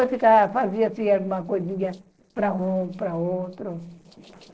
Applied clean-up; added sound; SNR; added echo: neural separator model SepFormer DNS4.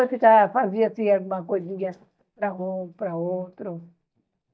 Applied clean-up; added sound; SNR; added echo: neural mask model DeepFilterNet 3.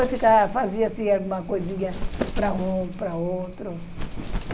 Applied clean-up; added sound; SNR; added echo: none; Wind; 6 dB; none.